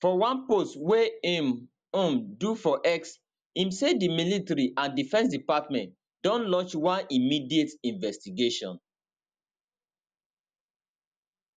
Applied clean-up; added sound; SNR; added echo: none; none; none; none.